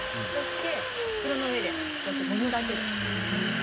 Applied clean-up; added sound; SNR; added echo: none; Domestic sounds, home sounds; -4 dB; reverberation time 0.4 s.